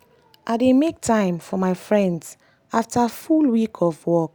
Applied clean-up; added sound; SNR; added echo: none; none; none; none.